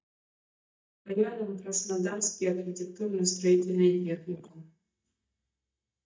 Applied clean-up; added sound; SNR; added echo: neural mask model DeepFilterNet 3.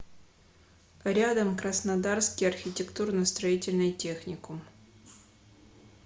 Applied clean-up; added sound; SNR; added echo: none; none; none; none.